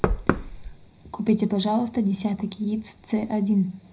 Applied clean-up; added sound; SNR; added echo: none; Knock; 6 dB; reverberation time 0.5 s.